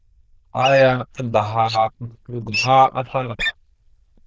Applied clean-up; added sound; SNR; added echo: neural diffusion model UNIVERSE++.